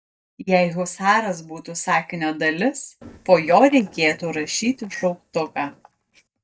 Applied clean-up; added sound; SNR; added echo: neural mask model DeepFilterNet 3.